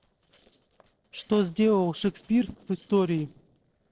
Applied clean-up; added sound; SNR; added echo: neural separator model SepFormer DNS4.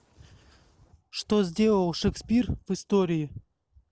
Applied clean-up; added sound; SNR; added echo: none; none; none; none.